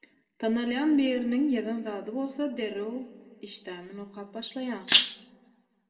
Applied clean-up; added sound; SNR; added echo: none; Rattle (instrument); -5 dB; reverberation time 1.6 s.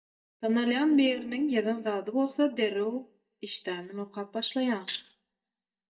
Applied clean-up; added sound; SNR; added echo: neural mask model DeepFilterNet 3.